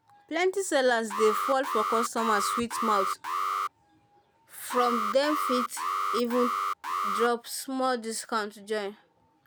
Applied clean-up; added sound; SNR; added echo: none; Alarm; 1 dB; none.